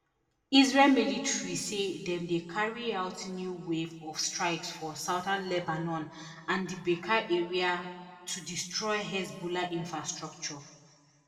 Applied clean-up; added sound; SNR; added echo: none; none; none; reverberation time 1.5 s.